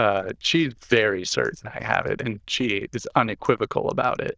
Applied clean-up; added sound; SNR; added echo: neural diffusion model UNIVERSE++.